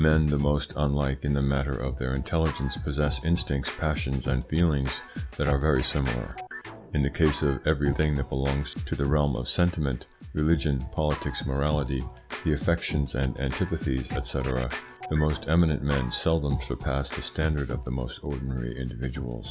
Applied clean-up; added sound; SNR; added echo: none; Scratching (performance technique); 11 dB; none.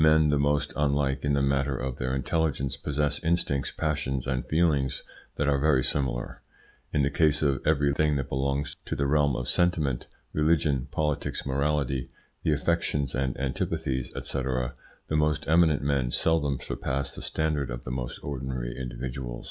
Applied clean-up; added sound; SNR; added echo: none; none; none; none.